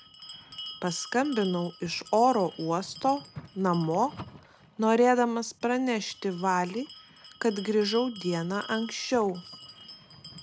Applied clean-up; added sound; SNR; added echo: none; Bell; 18 dB; none.